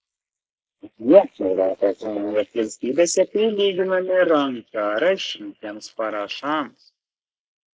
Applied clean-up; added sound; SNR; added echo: neural mask model Resemble Enhance denoiser.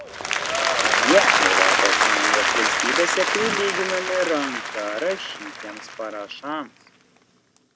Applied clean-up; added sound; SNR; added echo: none; Applause; -4 dB; none.